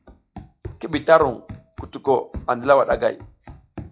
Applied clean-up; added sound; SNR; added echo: classical method log-MMSE.